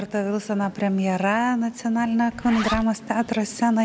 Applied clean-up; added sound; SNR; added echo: none; Zipper (clothing); 14 dB; none.